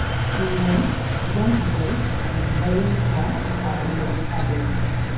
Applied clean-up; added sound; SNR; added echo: none; Engine; -4 dB; reverberation time 0.9 s.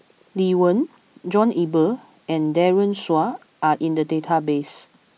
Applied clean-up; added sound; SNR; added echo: none; none; none; none.